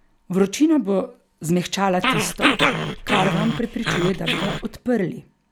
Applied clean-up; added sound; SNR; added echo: none; Growling; 0 dB; none.